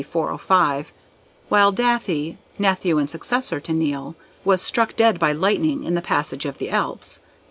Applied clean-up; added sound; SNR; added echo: none; none; none; none.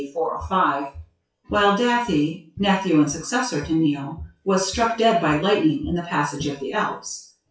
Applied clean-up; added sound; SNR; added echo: classical method WPE with log-MMSE.